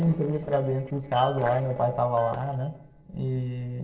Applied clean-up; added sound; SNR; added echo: neural separator model SepFormer DNS4.